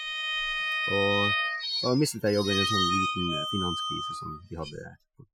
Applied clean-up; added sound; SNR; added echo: classical method Wiener filter.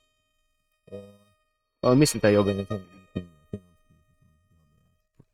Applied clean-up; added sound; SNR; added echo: neural mask model RNNoise.